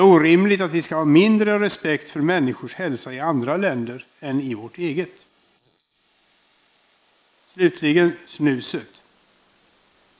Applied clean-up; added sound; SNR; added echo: neural mask model Resemble Enhance denoiser.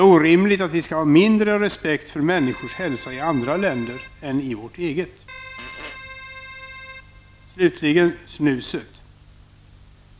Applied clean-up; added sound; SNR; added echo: none; Fart + Keyboard (musical); 17 dB; none.